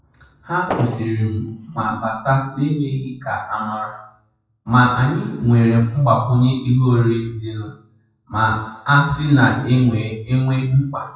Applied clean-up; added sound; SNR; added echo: classical method WPE with log-MMSE.